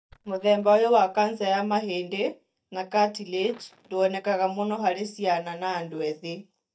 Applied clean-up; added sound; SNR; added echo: neural mask model DeepFilterNet 3.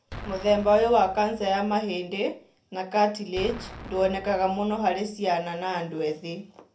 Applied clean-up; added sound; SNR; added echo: none; Explosion; 17 dB; reverberation time 0.3 s.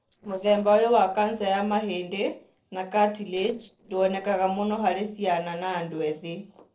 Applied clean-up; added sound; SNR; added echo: neural separator model SepFormer DNS4.